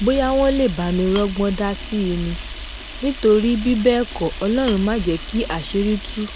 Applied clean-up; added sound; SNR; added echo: none; Camera; 11 dB; none.